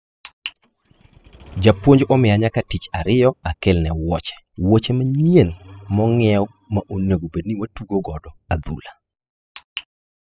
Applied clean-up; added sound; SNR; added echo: classical method spectral subtraction.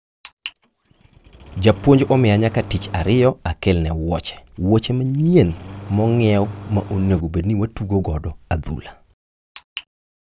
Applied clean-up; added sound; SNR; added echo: none; Engine starting; 16 dB; none.